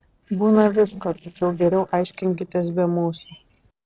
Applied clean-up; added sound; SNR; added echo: neural separator model SepFormer DNS4.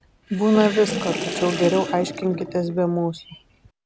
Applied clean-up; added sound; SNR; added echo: none; Sink (filling or washing) / Water; 8 dB; none.